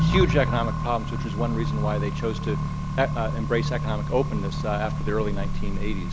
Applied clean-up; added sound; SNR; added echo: none; Accelerating, revving, vroom; -2 dB; none.